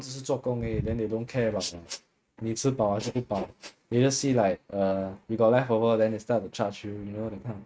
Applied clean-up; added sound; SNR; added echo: neural mask model RNNoise.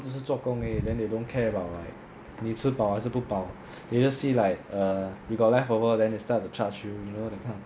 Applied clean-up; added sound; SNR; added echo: none; none; none; none.